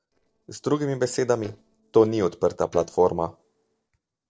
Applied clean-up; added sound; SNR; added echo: neural separator model SepFormer DNS4.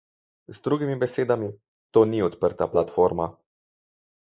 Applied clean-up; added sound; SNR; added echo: neural mask model Resemble Enhance denoiser.